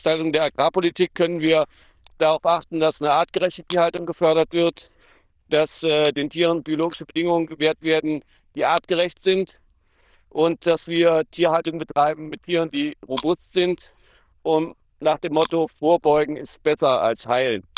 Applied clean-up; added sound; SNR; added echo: neural diffusion model UNIVERSE++.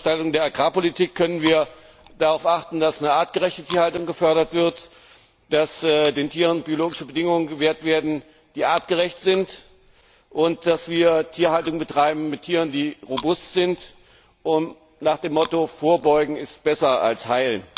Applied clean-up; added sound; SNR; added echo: none; Chewing, mastication; 20 dB; none.